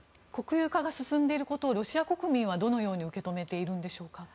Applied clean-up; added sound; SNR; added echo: none; none; none; none.